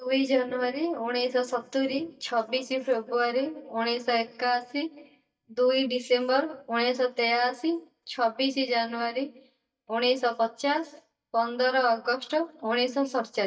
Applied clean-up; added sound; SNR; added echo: neural mask model DeepFilterNet 3.